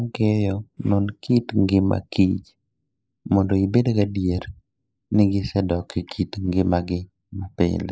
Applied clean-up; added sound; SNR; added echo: neural mask model Resemble Enhance denoiser.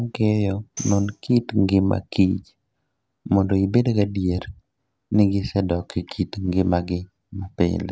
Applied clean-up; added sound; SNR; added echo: none; Tambourine; 18 dB; none.